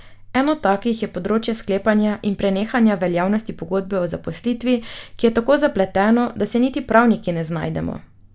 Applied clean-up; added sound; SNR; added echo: none; none; none; none.